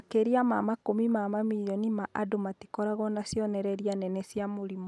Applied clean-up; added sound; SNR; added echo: none; none; none; none.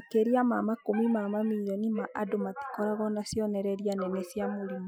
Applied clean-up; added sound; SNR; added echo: classical method Wiener filter.